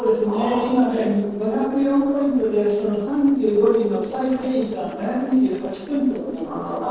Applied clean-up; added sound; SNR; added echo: neural separator model SepFormer DNS4.